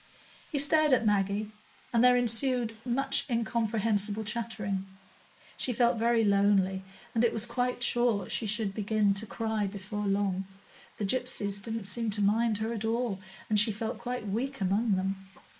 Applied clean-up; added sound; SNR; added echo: neural mask model Resemble Enhance denoiser.